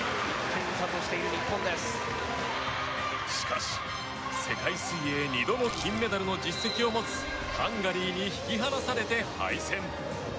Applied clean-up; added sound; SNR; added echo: none; Chewing, mastication; 15 dB; none.